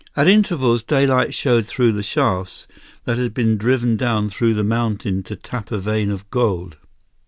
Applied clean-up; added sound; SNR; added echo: none; none; none; none.